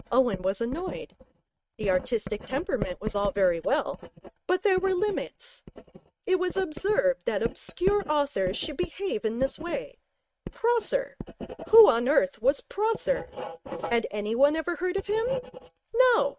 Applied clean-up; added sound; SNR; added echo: neural mask model RNNoise.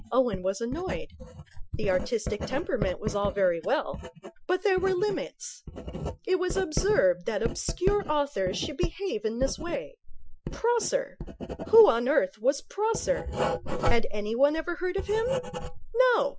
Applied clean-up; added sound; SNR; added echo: classical method Wiener filter.